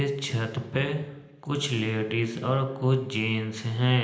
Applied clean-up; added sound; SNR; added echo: none; none; none; reverberation time 0.9 s.